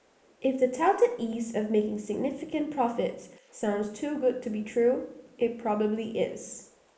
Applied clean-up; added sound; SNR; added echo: neural mask model Resemble Enhance denoiser.